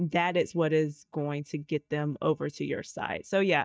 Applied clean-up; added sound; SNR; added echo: neural mask model DeepFilterNet 3.